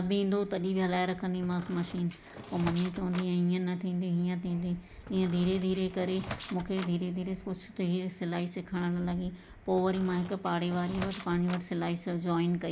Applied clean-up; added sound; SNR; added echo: none; Squeak; 13 dB; none.